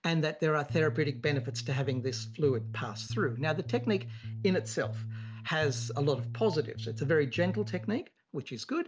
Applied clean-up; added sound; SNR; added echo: none; Bass guitar; 7 dB; none.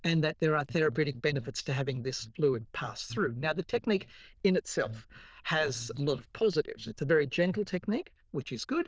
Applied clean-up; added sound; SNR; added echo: neural diffusion model UNIVERSE++.